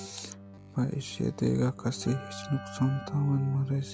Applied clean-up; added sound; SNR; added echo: none; Keyboard (musical); 13 dB; none.